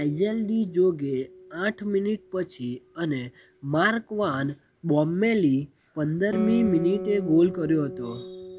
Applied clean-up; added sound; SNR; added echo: none; Guitar; 13 dB; none.